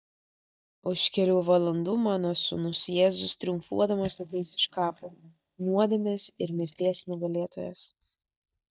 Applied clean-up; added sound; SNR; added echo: neural mask model DeepFilterNet 3.